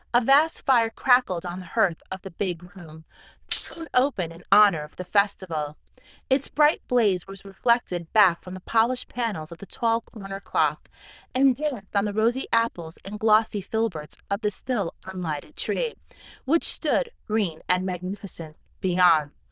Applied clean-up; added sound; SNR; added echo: neural diffusion model UNIVERSE++.